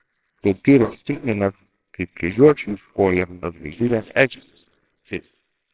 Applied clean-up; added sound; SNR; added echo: neural separator model SepFormer WHAMR!.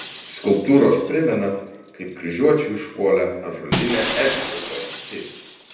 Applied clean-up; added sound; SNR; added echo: none; Shatter; 10 dB; reverberation time 0.8 s.